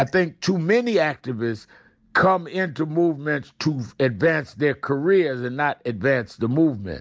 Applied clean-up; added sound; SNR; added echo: none; none; none; none.